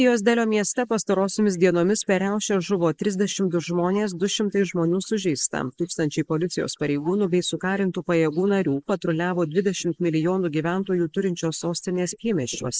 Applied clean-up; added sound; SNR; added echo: neural mask model Resemble Enhance denoiser.